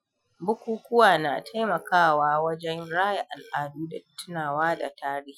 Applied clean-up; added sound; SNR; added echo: classical method Wiener filter.